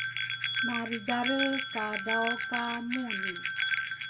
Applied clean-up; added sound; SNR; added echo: none; Bell; -2 dB; reverberation time 0.2 s.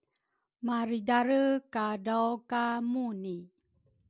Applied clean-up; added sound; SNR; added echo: none; none; none; none.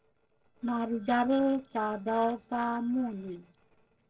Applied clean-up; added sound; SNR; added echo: neural separator model SepFormer DNS4.